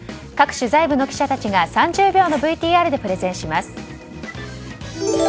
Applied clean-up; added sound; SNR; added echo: none; Zipper (clothing); 18 dB; none.